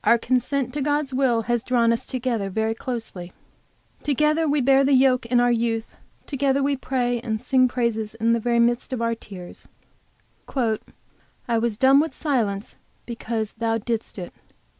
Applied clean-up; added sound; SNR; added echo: none; none; none; none.